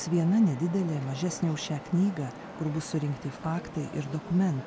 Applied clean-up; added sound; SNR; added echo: none; Traffic noise, roadway noise; 14 dB; none.